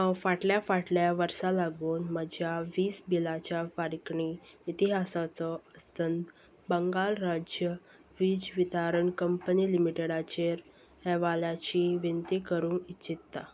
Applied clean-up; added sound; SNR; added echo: none; none; none; none.